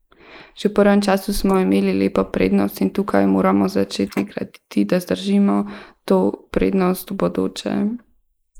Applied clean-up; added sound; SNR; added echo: neural mask model Resemble Enhance denoiser.